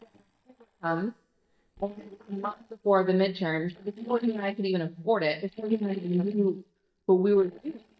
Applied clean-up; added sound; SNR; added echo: neural mask model DeepFilterNet 3.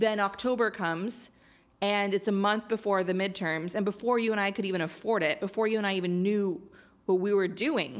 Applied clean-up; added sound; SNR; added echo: none; none; none; none.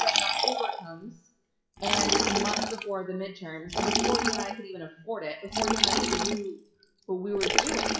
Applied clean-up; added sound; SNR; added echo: classical method WPE with log-MMSE.